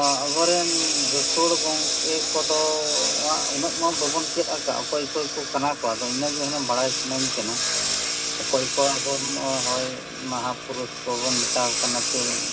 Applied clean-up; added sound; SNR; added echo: none; Engine; -1 dB; reverberation time 0.2 s.